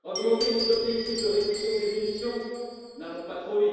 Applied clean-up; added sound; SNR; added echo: none; Glass; 9 dB; reverberation time 2.2 s.